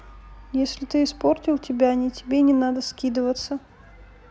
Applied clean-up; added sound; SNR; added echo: none; none; none; none.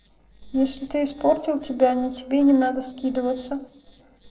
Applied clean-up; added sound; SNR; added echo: neural separator model SepFormer DNS4.